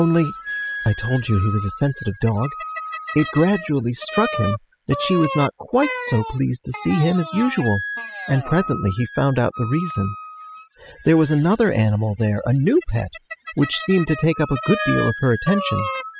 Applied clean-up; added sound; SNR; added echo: classical method spectral subtraction.